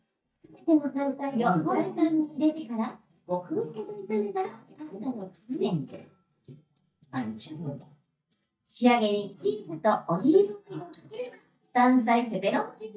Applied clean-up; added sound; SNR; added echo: neural mask model DeepFilterNet 3.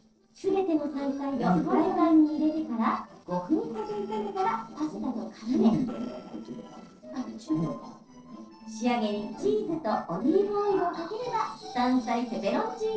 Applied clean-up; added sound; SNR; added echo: neural separator model SepFormer DNS4.